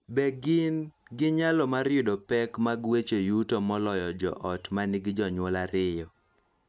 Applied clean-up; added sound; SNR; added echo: none; none; none; none.